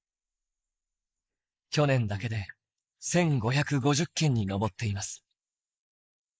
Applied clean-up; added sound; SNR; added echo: neural mask model Resemble Enhance denoiser.